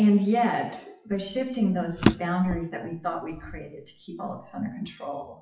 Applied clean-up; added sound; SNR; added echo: classical method WPE with log-MMSE.